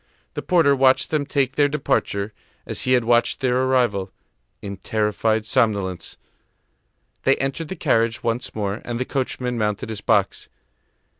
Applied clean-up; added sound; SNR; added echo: none; none; none; none.